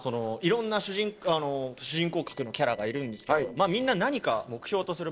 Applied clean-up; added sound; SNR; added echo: neural separator model SepFormer DNS4.